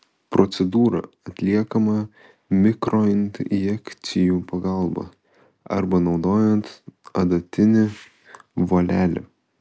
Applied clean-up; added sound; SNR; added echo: none; none; none; none.